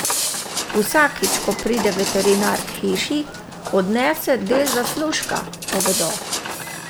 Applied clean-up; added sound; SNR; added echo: none; Walk, footsteps; 5 dB; none.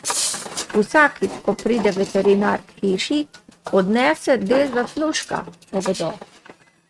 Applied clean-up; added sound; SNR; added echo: neural mask model RNNoise.